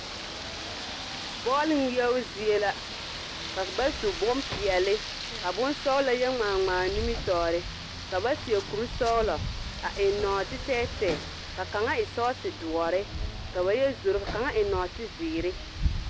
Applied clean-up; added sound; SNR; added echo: none; Rain; 7 dB; none.